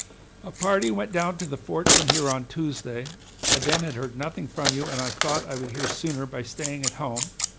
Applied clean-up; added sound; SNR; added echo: none; Scissors; -1 dB; none.